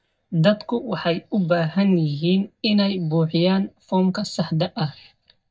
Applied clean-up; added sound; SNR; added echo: neural mask model DeepFilterNet 3.